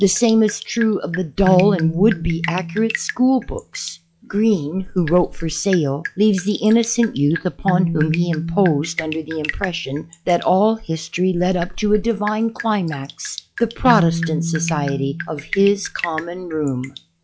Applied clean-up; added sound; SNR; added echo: classical method log-MMSE.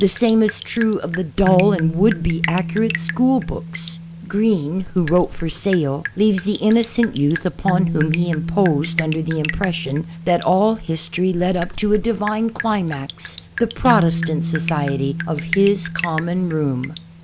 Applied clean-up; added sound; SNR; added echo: none; Drip + Bass guitar; 7 dB; none.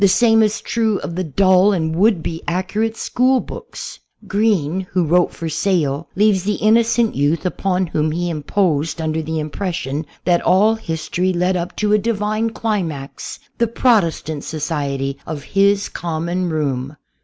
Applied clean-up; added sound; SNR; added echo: none; none; none; none.